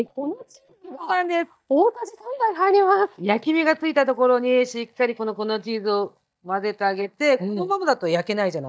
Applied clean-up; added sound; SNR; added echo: neural mask model DeepFilterNet 3.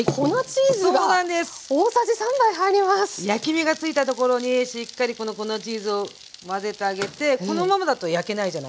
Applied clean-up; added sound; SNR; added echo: none; none; none; none.